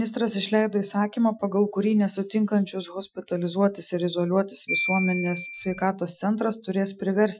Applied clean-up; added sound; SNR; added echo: classical method Wiener filter.